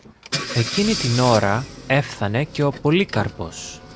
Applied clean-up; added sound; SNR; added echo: none; Engine / Car; 10 dB; none.